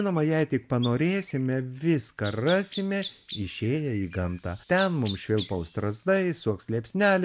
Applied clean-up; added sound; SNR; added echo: none; none; none; none.